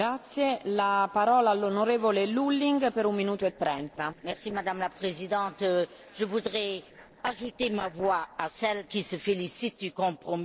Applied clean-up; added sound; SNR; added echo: neural separator model SepFormer DNS4.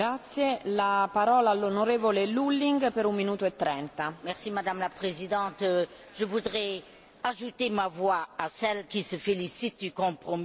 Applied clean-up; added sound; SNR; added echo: none; none; none; none.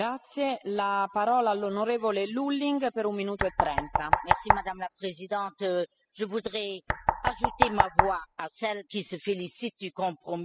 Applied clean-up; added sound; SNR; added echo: classical method spectral subtraction.